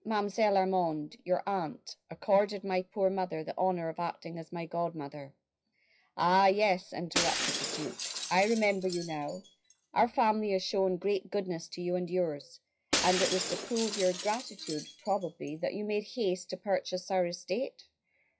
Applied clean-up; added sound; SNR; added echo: classical method WPE with log-MMSE.